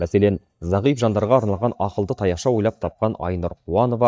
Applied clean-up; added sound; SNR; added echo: neural mask model DeepFilterNet 3.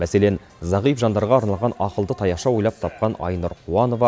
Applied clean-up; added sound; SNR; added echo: none; none; none; none.